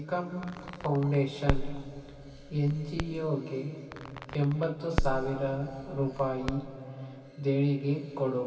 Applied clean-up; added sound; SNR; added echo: none; Crackle; 4 dB; reverberation time 2.6 s.